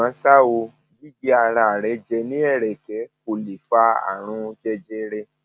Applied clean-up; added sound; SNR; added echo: none; none; none; none.